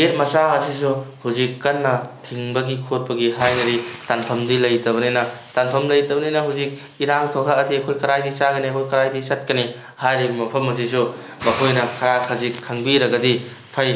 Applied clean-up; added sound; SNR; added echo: none; Hiss; 18 dB; none.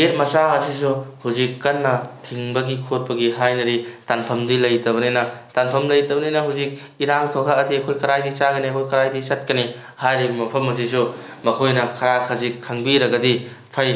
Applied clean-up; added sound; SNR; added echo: none; none; none; none.